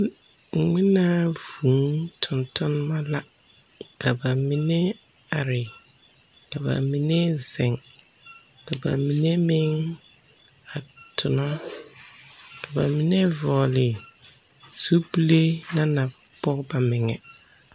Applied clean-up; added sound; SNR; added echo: none; none; none; none.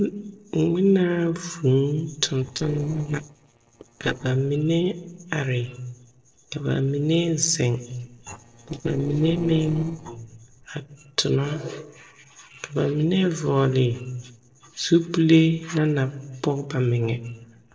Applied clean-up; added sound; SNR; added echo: neural separator model SepFormer DNS4.